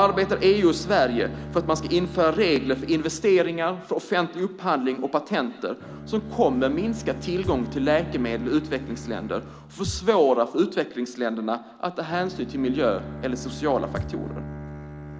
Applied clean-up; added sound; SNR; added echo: none; Thump, thud + Bowed string instrument; 13 dB; none.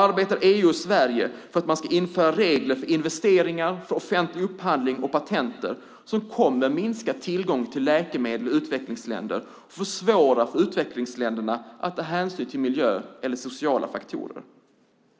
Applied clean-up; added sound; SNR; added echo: none; none; none; none.